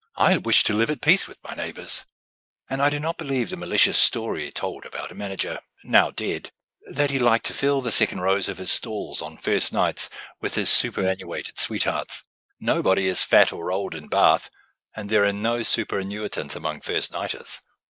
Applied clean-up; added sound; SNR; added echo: neural mask model Resemble Enhance denoiser.